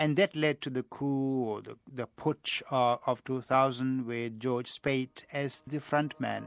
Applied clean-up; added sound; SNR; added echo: none; none; none; none.